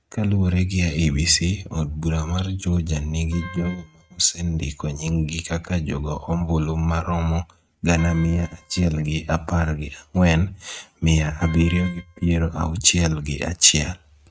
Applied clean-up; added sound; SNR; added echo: neural mask model RNNoise.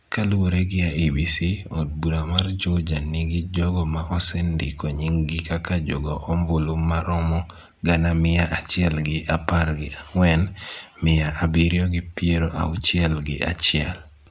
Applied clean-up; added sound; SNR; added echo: none; none; none; none.